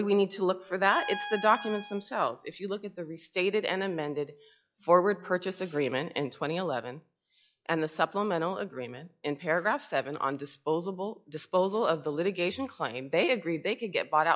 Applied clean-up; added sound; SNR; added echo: classical method log-MMSE.